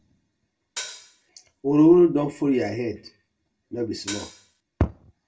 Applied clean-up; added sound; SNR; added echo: none; Hi-hat; 13 dB; reverberation time 0.2 s.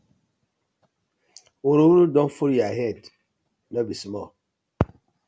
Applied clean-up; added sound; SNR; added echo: none; none; none; none.